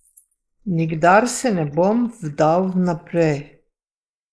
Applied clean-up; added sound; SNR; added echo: neural mask model Resemble Enhance denoiser.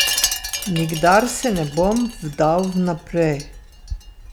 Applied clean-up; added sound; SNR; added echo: none; Wind chime; 7 dB; none.